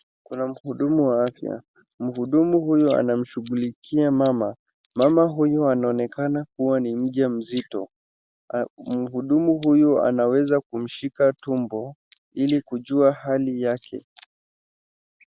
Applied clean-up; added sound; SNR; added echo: none; none; none; none.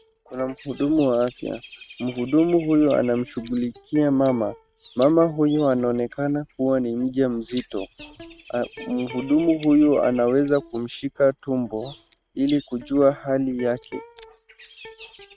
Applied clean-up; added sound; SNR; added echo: neural mask model RNNoise.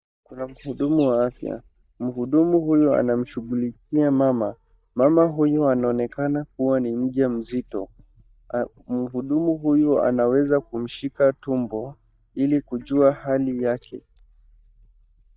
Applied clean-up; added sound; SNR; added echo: neural mask model DeepFilterNet 3.